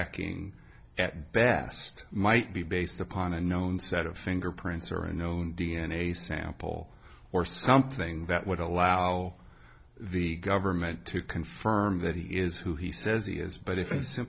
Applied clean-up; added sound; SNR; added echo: none; none; none; none.